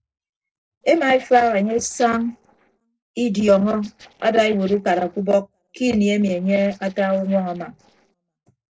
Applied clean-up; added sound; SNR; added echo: neural separator model SepFormer DNS4.